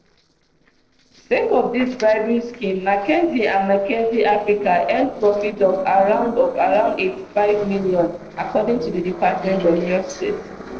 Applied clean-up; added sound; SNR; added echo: neural separator model SepFormer DNS4.